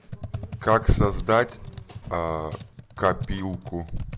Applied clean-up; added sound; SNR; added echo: none; Computer keyboard; 11 dB; none.